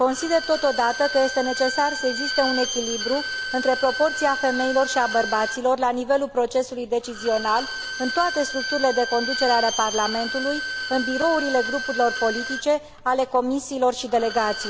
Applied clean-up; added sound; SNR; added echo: none; Bowed string instrument; 7 dB; none.